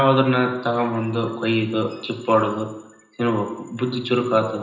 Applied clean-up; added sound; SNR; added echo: none; none; none; reverberation time 0.9 s.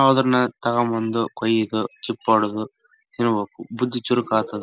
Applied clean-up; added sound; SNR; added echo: none; none; none; none.